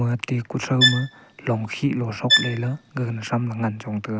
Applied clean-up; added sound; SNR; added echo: none; Bowed string instrument; -1 dB; none.